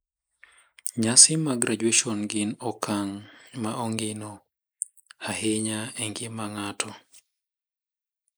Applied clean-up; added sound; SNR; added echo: neural mask model Resemble Enhance denoiser.